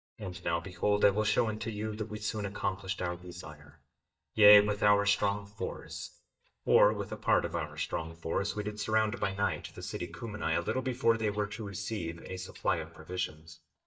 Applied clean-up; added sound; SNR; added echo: neural mask model DeepFilterNet 3.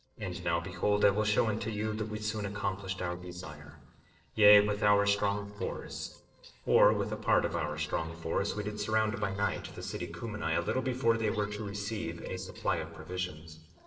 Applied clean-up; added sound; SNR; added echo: neural separator model SepFormer DNS4.